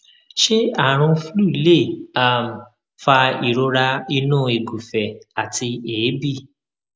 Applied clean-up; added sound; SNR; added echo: none; none; none; none.